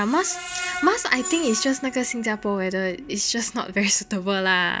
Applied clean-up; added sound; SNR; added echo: none; Screech; 13 dB; none.